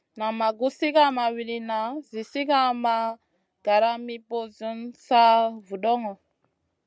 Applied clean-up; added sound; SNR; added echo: none; none; none; none.